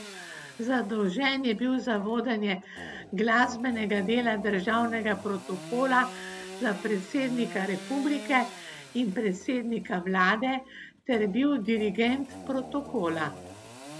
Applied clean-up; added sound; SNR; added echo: none; Sawing / Engine; 15 dB; none.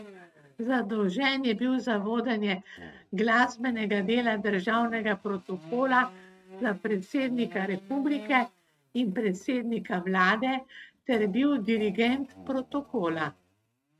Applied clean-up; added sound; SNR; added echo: neural mask model RNNoise.